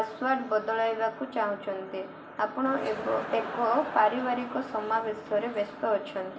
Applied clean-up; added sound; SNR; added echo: none; Crowd; 11 dB; reverberation time 0.5 s.